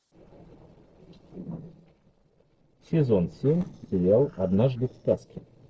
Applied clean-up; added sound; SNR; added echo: neural separator model SepFormer DNS4.